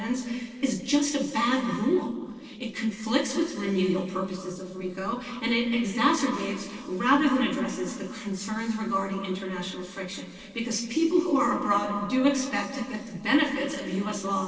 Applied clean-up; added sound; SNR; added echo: neural separator model SepFormer DNS4.